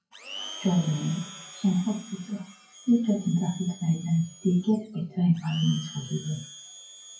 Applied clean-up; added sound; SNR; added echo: classical method WPE with log-MMSE.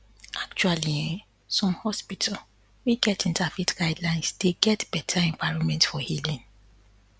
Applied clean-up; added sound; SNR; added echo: none; none; none; none.